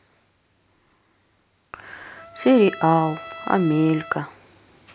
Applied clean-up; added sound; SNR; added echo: none; Trumpet; 17 dB; none.